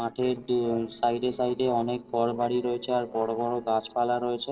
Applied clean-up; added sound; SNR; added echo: neural separator model SepFormer DNS4.